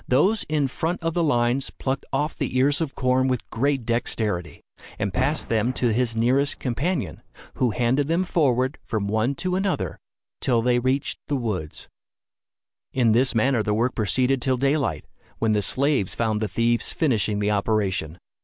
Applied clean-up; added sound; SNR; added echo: none; Boom; 13 dB; none.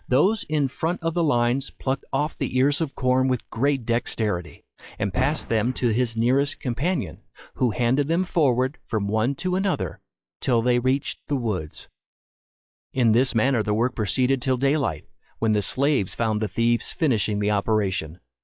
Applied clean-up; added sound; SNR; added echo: classical method log-MMSE.